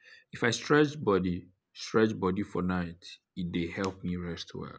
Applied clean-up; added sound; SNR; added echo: none; none; none; none.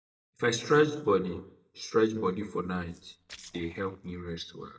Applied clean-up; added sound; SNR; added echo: neural mask model DeepFilterNet 3.